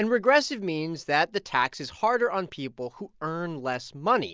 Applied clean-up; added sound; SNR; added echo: none; none; none; none.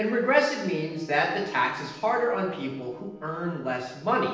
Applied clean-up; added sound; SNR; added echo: neural separator model SepFormer DNS4.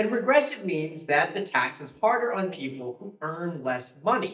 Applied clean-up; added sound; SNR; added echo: neural mask model DeepFilterNet 3.